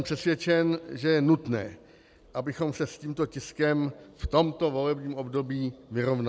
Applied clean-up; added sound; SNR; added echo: none; none; none; none.